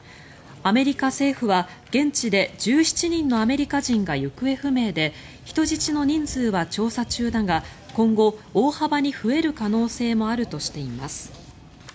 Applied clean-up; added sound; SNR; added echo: none; none; none; none.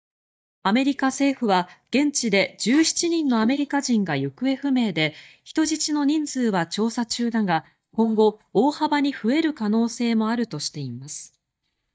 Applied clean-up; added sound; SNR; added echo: neural mask model DeepFilterNet 3.